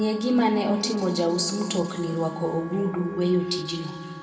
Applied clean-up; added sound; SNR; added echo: none; Wind instrument, woodwind instrument; 18 dB; reverberation time 2.0 s.